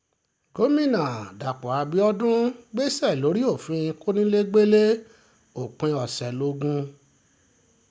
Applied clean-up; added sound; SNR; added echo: none; none; none; none.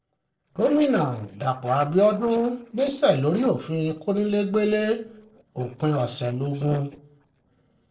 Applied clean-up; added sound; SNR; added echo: neural separator model SepFormer DNS4.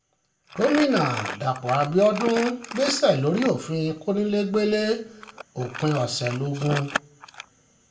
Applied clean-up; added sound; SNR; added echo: none; Crumpling, crinkling; 11 dB; reverberation time 0.3 s.